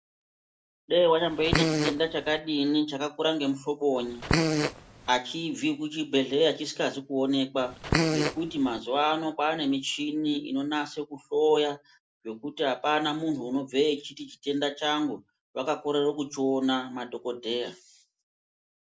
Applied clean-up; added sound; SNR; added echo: none; Fart; 0 dB; none.